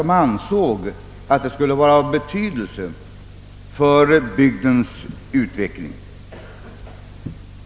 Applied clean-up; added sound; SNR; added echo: none; none; none; none.